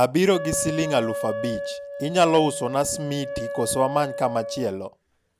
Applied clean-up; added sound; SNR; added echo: none; Wind instrument, woodwind instrument; 8 dB; none.